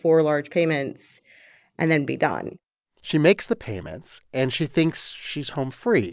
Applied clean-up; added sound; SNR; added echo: none; none; none; none.